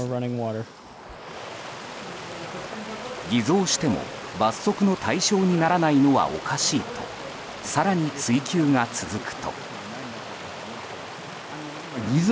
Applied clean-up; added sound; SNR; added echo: none; Stream; 10 dB; none.